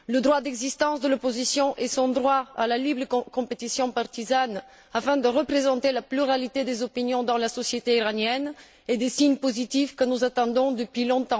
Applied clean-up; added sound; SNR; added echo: none; none; none; none.